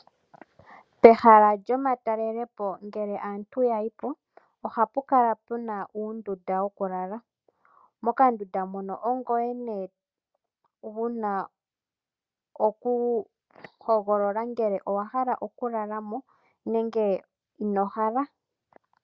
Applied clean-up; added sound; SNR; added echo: none; none; none; none.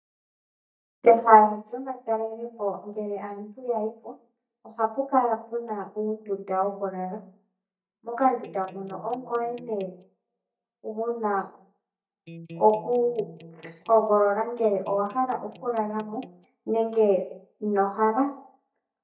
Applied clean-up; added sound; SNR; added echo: neural mask model DeepFilterNet 3.